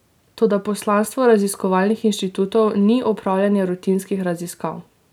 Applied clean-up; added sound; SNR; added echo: none; none; none; none.